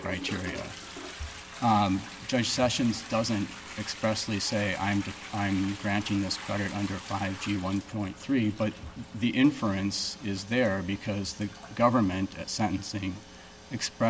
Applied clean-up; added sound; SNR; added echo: none; Toilet flush; 15 dB; none.